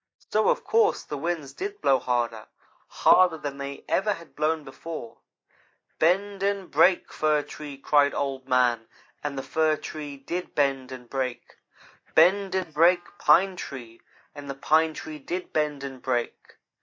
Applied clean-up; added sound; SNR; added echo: neural mask model DeepFilterNet 3.